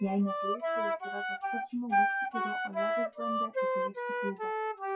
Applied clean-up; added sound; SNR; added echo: classical method WPE with log-MMSE.